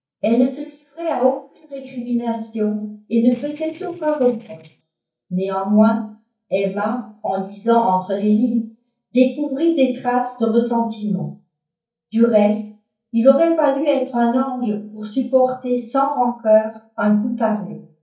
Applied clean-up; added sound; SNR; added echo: neural mask model DeepFilterNet 3.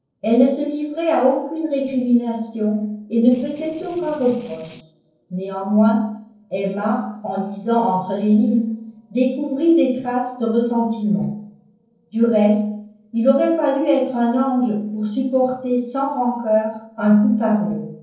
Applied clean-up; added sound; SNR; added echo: neural separator model SepFormer DNS4.